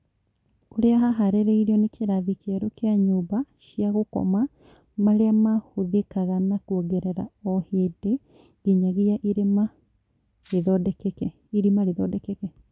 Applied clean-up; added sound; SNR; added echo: none; Rattle (instrument); 10 dB; none.